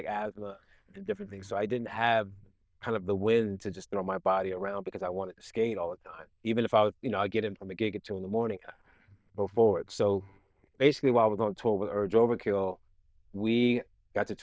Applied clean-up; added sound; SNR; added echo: neural diffusion model UNIVERSE++.